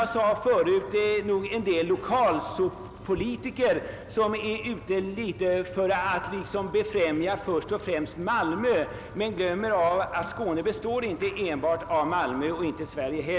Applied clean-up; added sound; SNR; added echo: none; Truck; 19 dB; none.